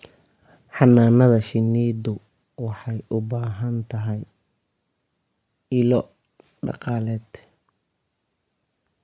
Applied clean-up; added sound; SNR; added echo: none; none; none; none.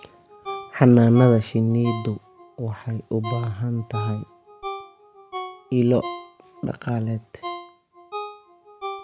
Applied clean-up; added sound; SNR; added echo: none; Ringtone; 14 dB; none.